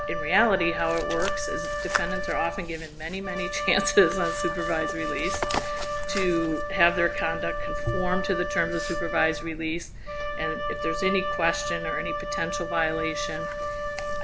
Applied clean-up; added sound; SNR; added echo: none; Wind instrument, woodwind instrument; 3 dB; none.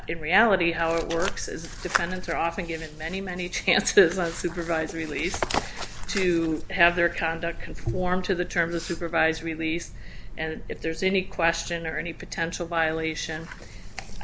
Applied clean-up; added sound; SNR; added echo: none; none; none; none.